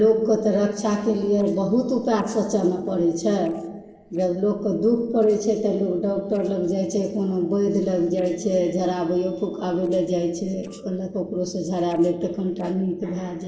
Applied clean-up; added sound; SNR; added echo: neural separator model SepFormer DNS4.